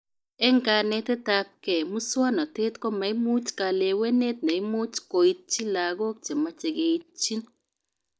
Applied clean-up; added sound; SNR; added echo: neural mask model DeepFilterNet 3.